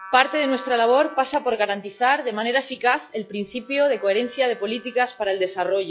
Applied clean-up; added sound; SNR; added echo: classical method log-MMSE.